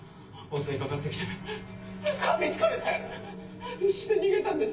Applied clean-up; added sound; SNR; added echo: none; none; none; reverberation time 0.2 s.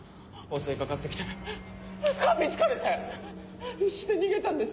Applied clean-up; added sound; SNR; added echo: none; none; none; none.